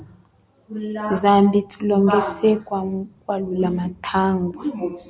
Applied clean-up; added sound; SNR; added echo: none; none; none; none.